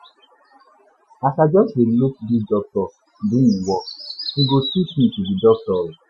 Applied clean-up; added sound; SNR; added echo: classical method Wiener filter.